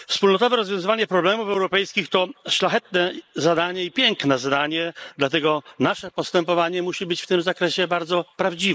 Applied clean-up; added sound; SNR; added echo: neural mask model Resemble Enhance denoiser.